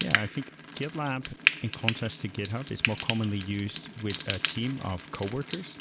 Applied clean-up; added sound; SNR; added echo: none; Frying (food); 1 dB; none.